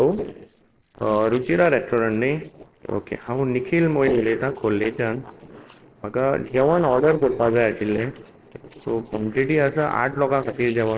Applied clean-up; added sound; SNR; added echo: neural separator model SepFormer DNS4.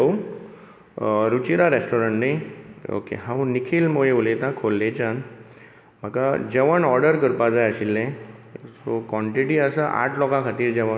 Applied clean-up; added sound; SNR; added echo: none; none; none; none.